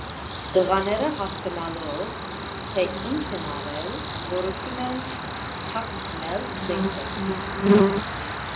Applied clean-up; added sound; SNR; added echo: none; Cricket; -2 dB; reverberation time 0.5 s.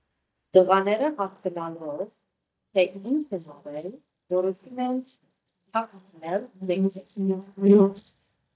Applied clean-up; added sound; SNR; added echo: neural mask model DeepFilterNet 3.